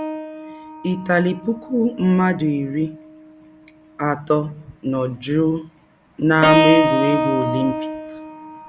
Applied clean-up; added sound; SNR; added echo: none; Keyboard (musical); 4 dB; none.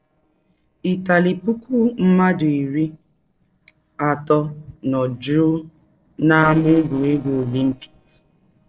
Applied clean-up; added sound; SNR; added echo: neural separator model SepFormer DNS4.